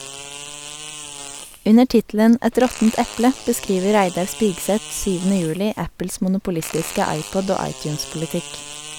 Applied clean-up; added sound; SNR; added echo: none; Fart; 15 dB; none.